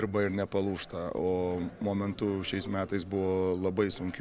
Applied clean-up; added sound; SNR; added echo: none; none; none; none.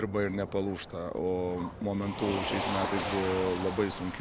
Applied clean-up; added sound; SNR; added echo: none; Motor vehicle (road); 6 dB; none.